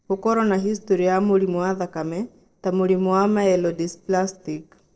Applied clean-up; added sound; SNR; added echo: neural separator model SepFormer DNS4.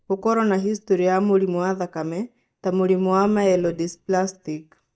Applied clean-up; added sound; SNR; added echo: neural mask model DeepFilterNet 3.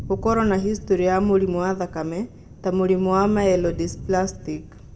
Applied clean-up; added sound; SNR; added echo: none; Thunder; 14 dB; reverberation time 1.1 s.